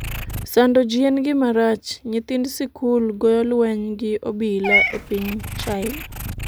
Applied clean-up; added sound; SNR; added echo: none; Meow / Purr; 8 dB; none.